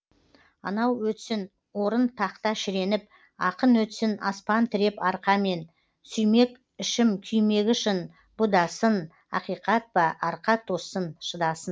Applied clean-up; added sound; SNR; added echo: none; none; none; none.